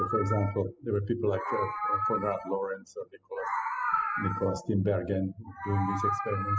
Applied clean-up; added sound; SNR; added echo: classical method spectral subtraction.